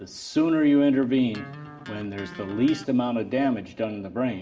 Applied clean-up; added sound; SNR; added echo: none; Electric guitar; 19 dB; reverberation time 1.6 s.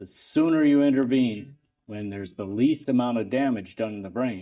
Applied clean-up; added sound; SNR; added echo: neural mask model DeepFilterNet 3.